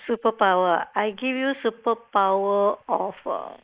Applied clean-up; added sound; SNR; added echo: neural mask model Resemble Enhance denoiser.